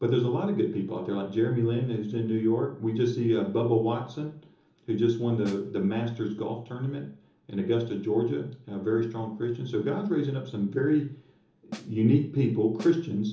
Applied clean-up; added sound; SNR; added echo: none; Snare drum; 14 dB; reverberation time 1.2 s.